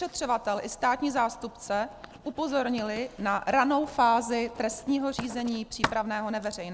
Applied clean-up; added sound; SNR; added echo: none; Writing; 14 dB; none.